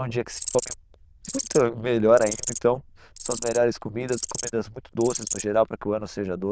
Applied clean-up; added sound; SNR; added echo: neural diffusion model UNIVERSE++.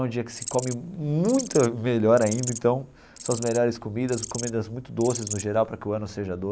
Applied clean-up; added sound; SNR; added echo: none; Insect; 12 dB; none.